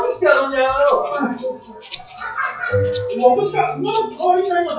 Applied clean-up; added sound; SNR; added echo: classical method WPE with log-MMSE.